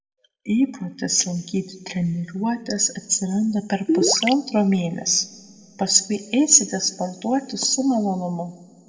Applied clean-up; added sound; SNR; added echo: none; Gurgling; -1 dB; reverberation time 1.3 s.